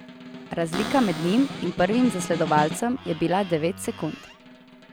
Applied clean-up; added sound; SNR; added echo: none; Snare drum + Cupboard open or close; 10 dB; none.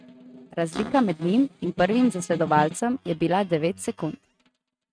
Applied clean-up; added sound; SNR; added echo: neural mask model RNNoise.